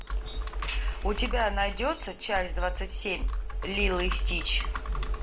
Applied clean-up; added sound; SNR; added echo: none; Computer keyboard; -1 dB; none.